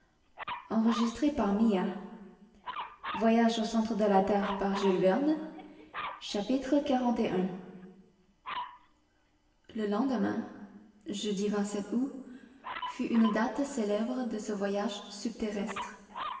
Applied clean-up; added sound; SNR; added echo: none; Dog; 14 dB; reverberation time 1.4 s.